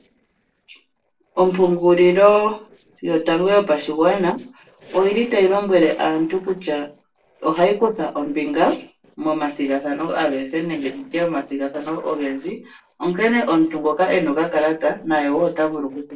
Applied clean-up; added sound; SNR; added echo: neural separator model SepFormer DNS4.